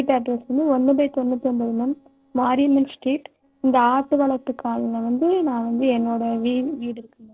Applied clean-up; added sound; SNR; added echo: neural separator model SepFormer DNS4.